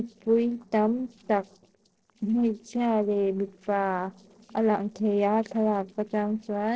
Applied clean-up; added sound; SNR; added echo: neural separator model SepFormer DNS4.